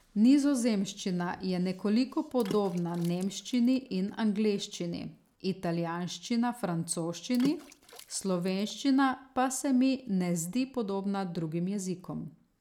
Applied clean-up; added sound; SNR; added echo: none; Water / Splash, splatter; 18 dB; none.